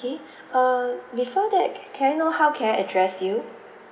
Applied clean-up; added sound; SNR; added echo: none; none; none; none.